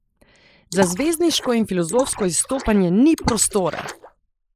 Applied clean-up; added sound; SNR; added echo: neural mask model Resemble Enhance denoiser.